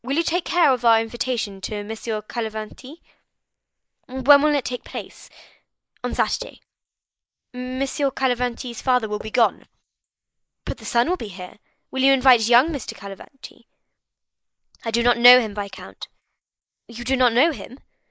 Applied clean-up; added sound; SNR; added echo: neural mask model Resemble Enhance denoiser.